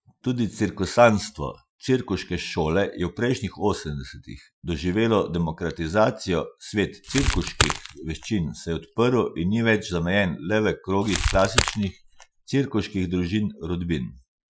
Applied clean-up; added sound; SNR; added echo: classical method Wiener filter.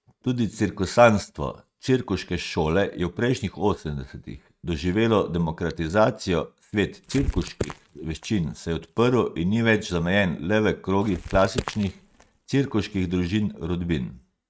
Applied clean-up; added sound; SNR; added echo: neural mask model RNNoise.